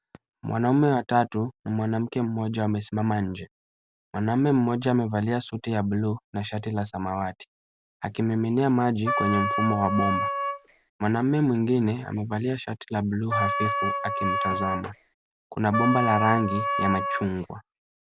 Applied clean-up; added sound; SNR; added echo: none; Wind instrument, woodwind instrument; 1 dB; none.